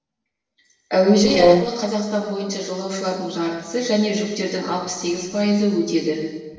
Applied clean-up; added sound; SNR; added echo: neural separator model SepFormer DNS4.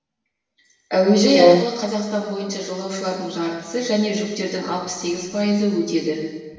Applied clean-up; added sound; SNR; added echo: none; Brass instrument; -4 dB; reverberation time 1.3 s.